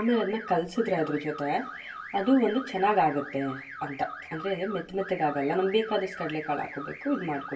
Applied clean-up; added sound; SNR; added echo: none; Alarm / Car; 13 dB; reverberation time 0.1 s.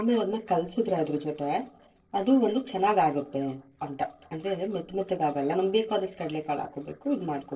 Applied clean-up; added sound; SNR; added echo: neural separator model SepFormer DNS4.